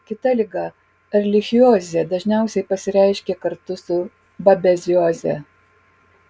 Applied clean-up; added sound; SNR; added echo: none; none; none; none.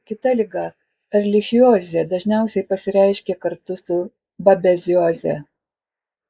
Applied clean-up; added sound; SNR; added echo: neural mask model Resemble Enhance denoiser.